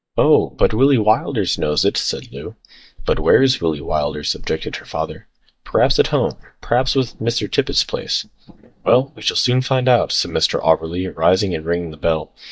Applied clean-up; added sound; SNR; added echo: neural mask model DeepFilterNet 3.